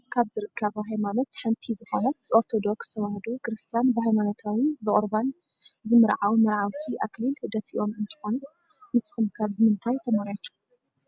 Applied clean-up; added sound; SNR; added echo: none; none; none; none.